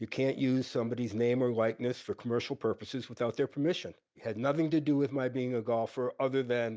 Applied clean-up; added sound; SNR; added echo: none; none; none; none.